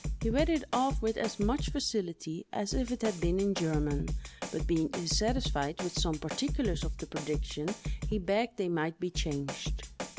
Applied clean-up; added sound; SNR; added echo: none; Drum kit; 4 dB; none.